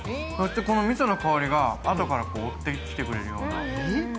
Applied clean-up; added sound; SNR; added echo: none; none; none; none.